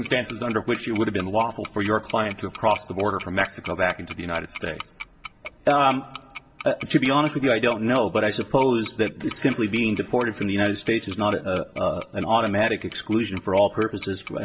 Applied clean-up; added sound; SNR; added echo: none; Tick-tock; 18 dB; reverberation time 0.2 s.